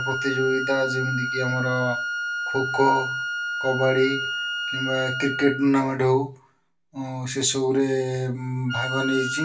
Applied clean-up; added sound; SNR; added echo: none; Wind instrument, woodwind instrument; 5 dB; reverberation time 0.2 s.